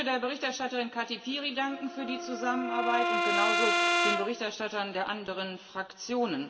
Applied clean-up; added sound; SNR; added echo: none; Brass instrument; -2 dB; reverberation time 1.3 s.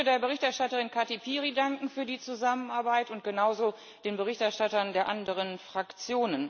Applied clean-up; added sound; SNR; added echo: none; none; none; none.